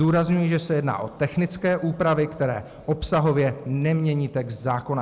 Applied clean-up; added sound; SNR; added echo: none; none; none; none.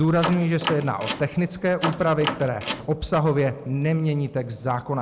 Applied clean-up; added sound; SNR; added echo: none; Door; 8 dB; none.